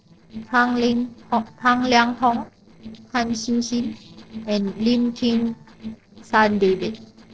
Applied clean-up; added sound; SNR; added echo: neural separator model SepFormer DNS4.